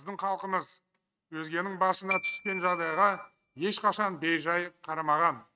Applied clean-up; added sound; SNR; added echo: neural mask model RNNoise.